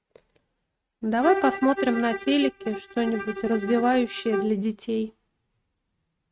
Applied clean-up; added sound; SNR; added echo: neural mask model RNNoise.